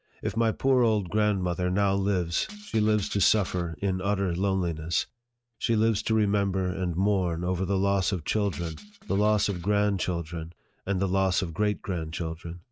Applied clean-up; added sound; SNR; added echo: neural mask model RNNoise.